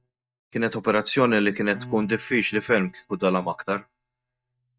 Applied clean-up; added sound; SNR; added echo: neural mask model DeepFilterNet 3.